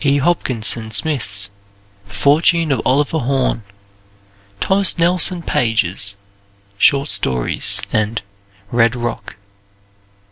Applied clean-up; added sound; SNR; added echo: none; none; none; none.